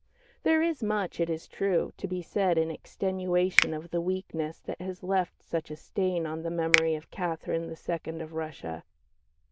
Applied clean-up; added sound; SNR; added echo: neural diffusion model UNIVERSE++.